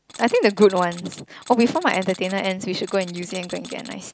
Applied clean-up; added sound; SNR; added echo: none; Tools; 18 dB; none.